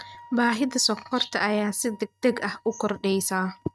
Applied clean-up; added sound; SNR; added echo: neural mask model RNNoise.